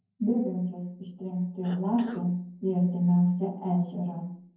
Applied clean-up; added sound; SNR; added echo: neural separator model SepFormer DNS4.